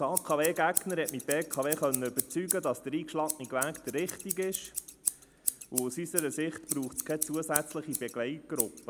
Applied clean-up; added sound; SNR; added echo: none; Scissors; 1 dB; none.